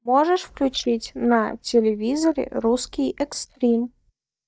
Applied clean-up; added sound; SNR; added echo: neural mask model DeepFilterNet 3.